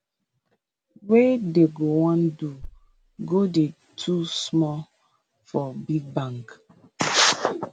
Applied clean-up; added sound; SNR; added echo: none; Thump, thud; 19 dB; none.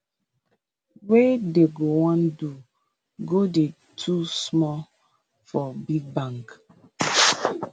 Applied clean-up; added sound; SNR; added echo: none; none; none; none.